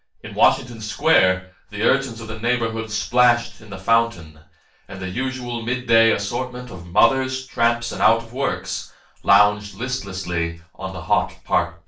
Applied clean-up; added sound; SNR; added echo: none; none; none; reverberation time 0.3 s.